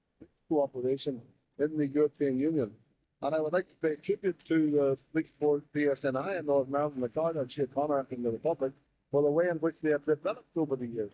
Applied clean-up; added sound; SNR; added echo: neural mask model DeepFilterNet 3.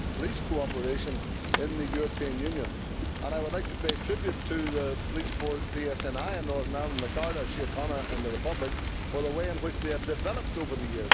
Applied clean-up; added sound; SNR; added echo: none; Fire; -2 dB; none.